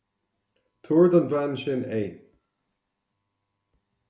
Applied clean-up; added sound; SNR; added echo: none; none; none; none.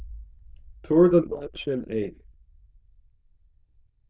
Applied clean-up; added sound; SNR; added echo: neural diffusion model UNIVERSE++.